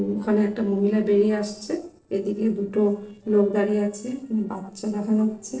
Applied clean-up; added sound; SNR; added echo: neural separator model SepFormer DNS4.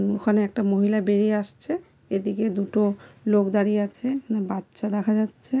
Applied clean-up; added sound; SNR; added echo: none; none; none; none.